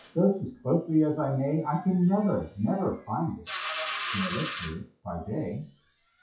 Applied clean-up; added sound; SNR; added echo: classical method WPE with log-MMSE.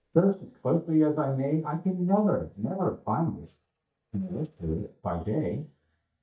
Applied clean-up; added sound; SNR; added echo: neural mask model DeepFilterNet 3.